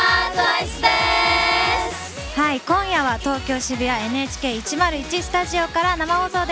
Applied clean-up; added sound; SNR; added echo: none; none; none; none.